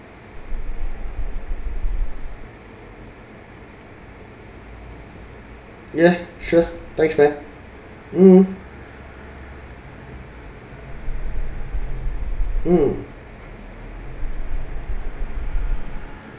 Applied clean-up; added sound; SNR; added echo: none; Meow; -1 dB; none.